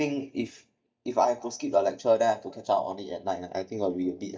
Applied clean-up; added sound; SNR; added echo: neural mask model DeepFilterNet 3.